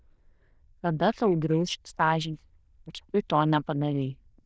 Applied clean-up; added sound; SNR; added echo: neural diffusion model UNIVERSE++.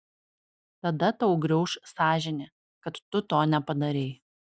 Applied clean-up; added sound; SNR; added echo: none; none; none; none.